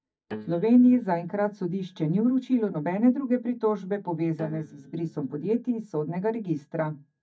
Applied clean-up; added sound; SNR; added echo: neural mask model DeepFilterNet 3.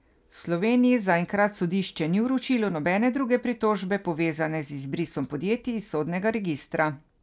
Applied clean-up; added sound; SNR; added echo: none; none; none; none.